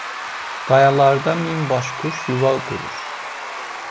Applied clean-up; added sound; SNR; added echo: none; Applause / Crowd / Cheering; 9 dB; none.